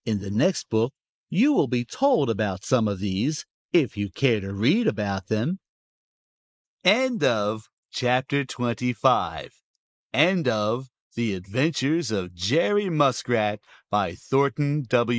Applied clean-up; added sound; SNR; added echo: neural mask model Resemble Enhance denoiser.